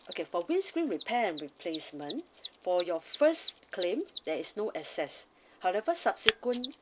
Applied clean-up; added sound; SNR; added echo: none; Mechanisms; 9 dB; none.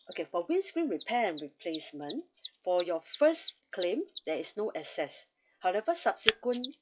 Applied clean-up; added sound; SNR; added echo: classical method log-MMSE.